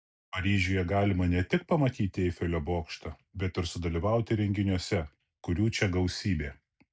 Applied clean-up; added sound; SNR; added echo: none; none; none; none.